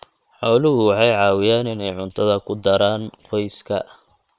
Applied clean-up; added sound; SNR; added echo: neural separator model SepFormer WHAM!.